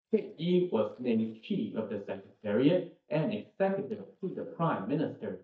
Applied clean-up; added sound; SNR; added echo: neural mask model DeepFilterNet 3.